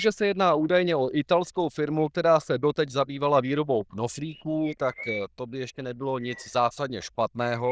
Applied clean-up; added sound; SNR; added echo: neural diffusion model UNIVERSE++.